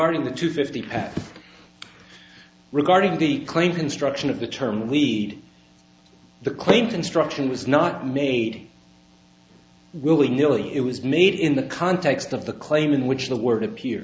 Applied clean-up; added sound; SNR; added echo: none; none; none; none.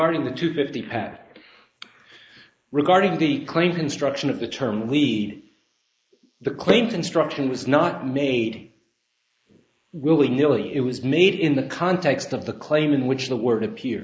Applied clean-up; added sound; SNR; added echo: neural mask model Resemble Enhance denoiser.